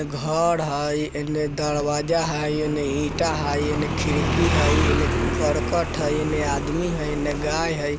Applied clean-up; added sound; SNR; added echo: none; Motorcycle; 2 dB; none.